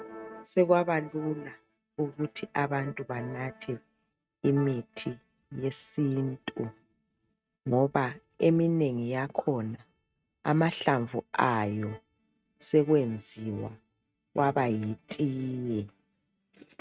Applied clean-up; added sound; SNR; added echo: neural mask model RNNoise.